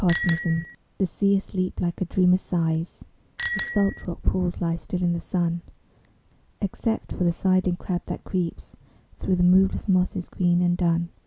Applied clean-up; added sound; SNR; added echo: none; Bicycle bell; -3 dB; none.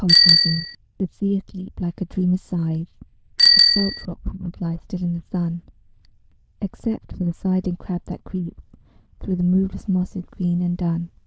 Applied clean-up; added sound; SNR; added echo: neural diffusion model UNIVERSE++.